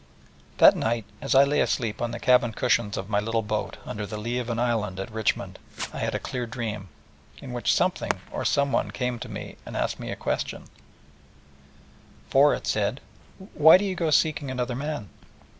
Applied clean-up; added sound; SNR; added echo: none; Fireworks; 20 dB; none.